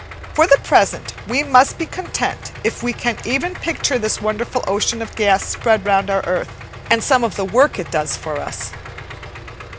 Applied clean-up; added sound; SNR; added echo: none; Idling; 14 dB; none.